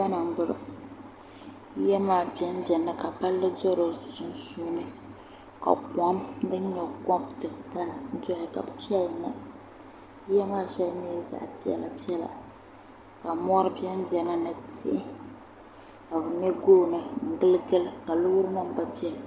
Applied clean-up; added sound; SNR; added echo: none; none; none; none.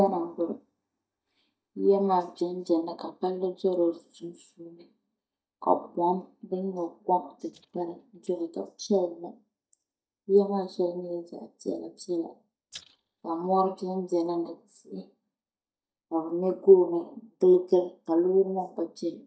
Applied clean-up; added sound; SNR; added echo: neural mask model DeepFilterNet 3.